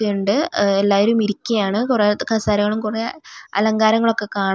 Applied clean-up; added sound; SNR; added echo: none; none; none; none.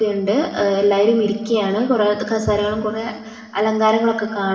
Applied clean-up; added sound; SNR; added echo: none; none; none; reverberation time 1.9 s.